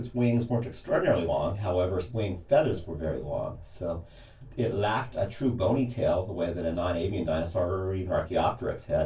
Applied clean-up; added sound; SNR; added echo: none; none; none; reverberation time 0.1 s.